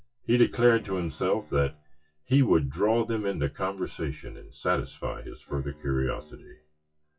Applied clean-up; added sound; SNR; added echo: classical method WPE with log-MMSE.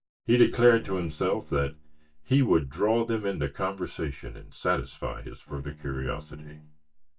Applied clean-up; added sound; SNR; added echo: neural mask model DeepFilterNet 3.